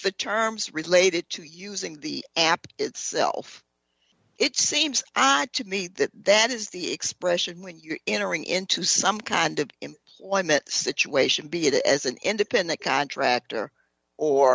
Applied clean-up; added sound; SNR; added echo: none; none; none; none.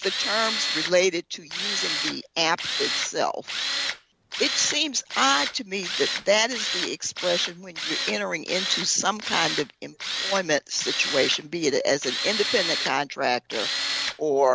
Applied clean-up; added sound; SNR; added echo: none; Tools; 4 dB; none.